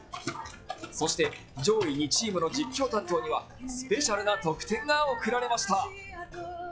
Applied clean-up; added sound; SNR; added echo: classical method log-MMSE.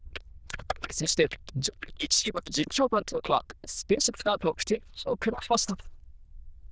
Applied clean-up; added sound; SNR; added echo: neural diffusion model UNIVERSE++.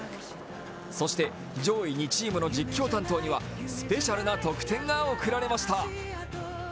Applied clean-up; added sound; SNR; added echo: none; none; none; none.